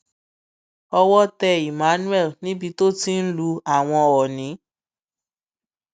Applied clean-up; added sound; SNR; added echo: none; none; none; none.